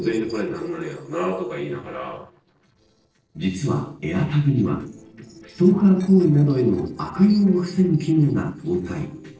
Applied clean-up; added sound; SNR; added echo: neural separator model SepFormer DNS4.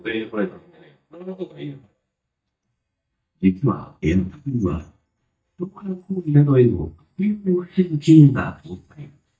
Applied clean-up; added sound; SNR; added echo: neural mask model DeepFilterNet 3.